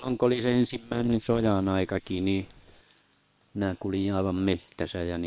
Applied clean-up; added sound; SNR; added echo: neural separator model SepFormer WHAM!.